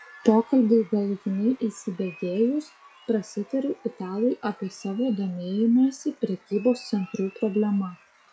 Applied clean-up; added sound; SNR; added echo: classical method log-MMSE.